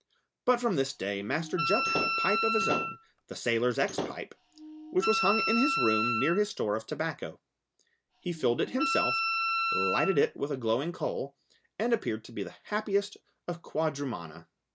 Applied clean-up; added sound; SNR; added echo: none; Slam / Wood + Wind instrument, woodwind instrument; 0 dB; none.